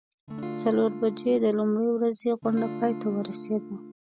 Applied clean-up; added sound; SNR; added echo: none; Acoustic guitar / Strum; 9 dB; none.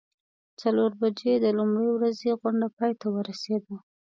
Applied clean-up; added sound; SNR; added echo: none; none; none; none.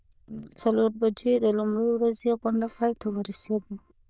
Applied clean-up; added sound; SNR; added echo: neural diffusion model UNIVERSE++.